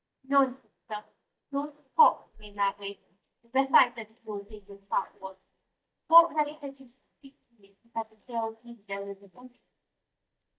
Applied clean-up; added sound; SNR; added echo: neural mask model DeepFilterNet 3.